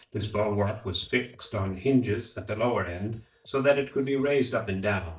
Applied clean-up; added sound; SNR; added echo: neural mask model DeepFilterNet 3.